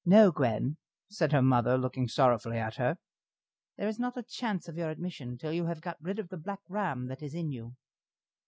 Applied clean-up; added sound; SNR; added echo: none; none; none; none.